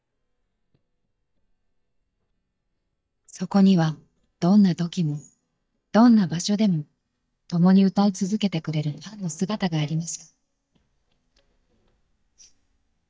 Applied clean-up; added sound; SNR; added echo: neural mask model DeepFilterNet 3.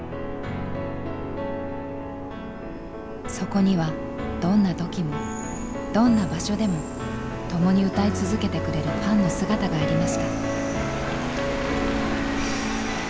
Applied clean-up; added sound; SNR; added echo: none; Train; 10 dB; none.